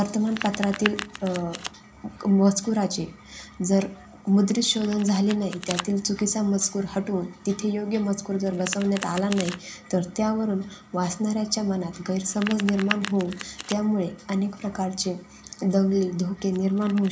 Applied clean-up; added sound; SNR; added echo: none; Domestic sounds, home sounds; 15 dB; reverberation time 0.4 s.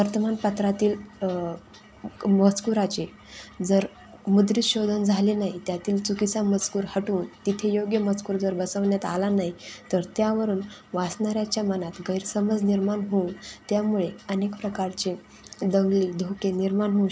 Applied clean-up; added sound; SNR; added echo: none; none; none; none.